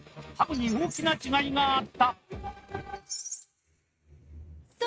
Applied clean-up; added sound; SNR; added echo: neural mask model RNNoise.